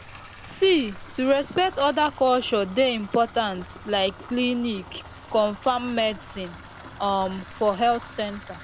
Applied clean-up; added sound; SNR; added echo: none; Bathtub (filling or washing) / Water tap, faucet; 18 dB; none.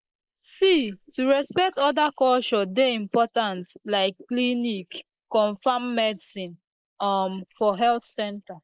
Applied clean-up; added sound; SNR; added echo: neural mask model Resemble Enhance denoiser.